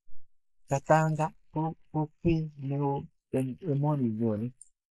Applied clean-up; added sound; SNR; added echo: neural mask model Resemble Enhance denoiser.